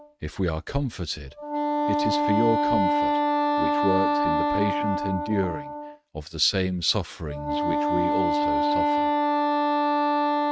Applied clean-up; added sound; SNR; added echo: neural mask model RNNoise.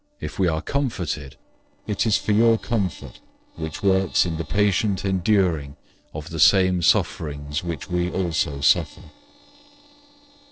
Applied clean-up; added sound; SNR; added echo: neural separator model SepFormer DNS4.